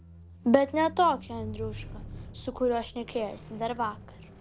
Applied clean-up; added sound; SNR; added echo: none; Squeak; 14 dB; none.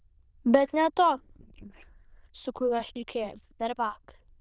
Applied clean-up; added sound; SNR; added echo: neural diffusion model UNIVERSE++.